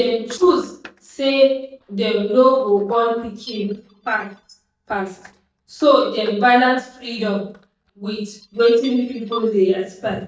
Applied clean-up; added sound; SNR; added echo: neural mask model DeepFilterNet 3.